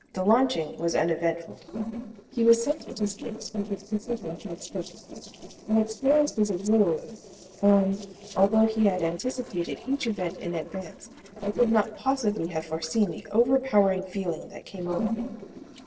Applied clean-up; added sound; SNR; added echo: neural separator model SepFormer DNS4.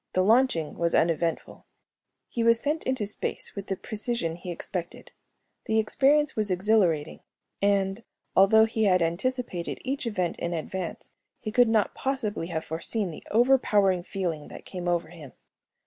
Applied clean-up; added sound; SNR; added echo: none; none; none; none.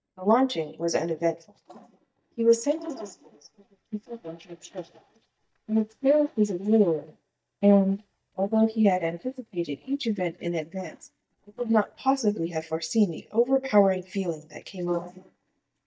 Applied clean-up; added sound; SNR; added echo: neural mask model DeepFilterNet 3.